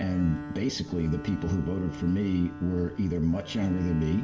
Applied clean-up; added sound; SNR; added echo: none; Bowed string instrument; 13 dB; reverberation time 0.7 s.